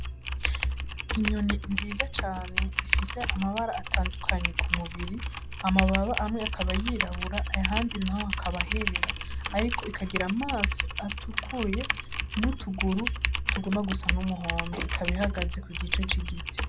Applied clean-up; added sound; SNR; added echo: none; Typing; -2 dB; none.